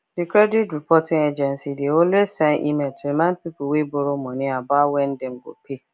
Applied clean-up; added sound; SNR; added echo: none; none; none; none.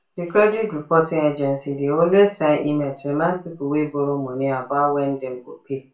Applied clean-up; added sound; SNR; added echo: none; none; none; reverberation time 0.3 s.